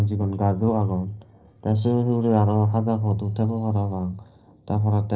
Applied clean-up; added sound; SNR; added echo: neural separator model SepFormer DNS4.